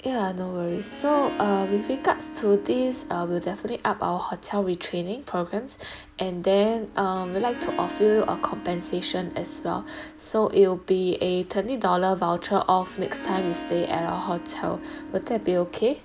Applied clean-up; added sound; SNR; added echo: none; Harp; 12 dB; none.